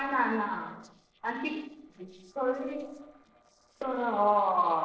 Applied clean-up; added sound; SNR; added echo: neural separator model SepFormer DNS4.